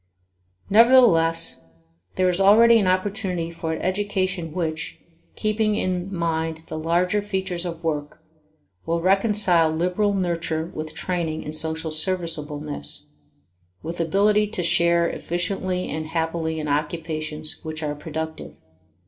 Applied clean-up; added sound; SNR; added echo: none; none; none; reverberation time 0.4 s.